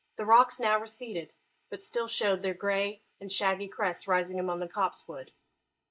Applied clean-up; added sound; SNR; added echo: neural mask model Resemble Enhance denoiser.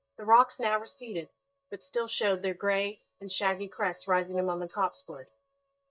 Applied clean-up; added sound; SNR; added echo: neural mask model DeepFilterNet 3.